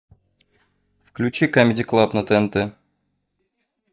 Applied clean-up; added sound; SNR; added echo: neural mask model DeepFilterNet 3.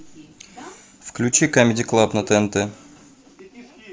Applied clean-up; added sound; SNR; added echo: none; none; none; none.